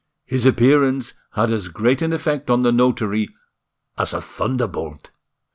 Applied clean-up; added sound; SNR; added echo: none; none; none; none.